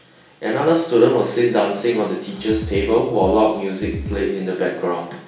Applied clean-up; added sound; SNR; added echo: none; Drum kit; 11 dB; reverberation time 0.6 s.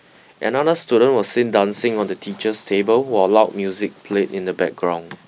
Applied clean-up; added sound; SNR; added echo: none; none; none; none.